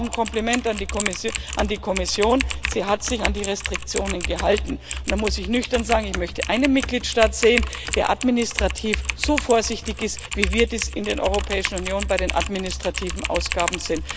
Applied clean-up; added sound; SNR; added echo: none; Typing; 5 dB; none.